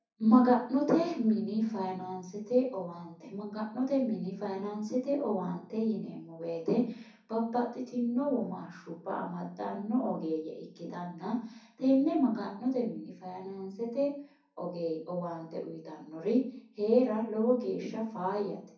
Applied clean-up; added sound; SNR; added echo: none; none; none; reverberation time 0.6 s.